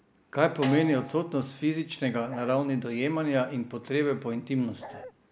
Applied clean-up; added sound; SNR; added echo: none; Bark + Snare drum; 15 dB; none.